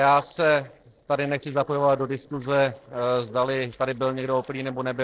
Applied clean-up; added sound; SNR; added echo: neural separator model SepFormer DNS4.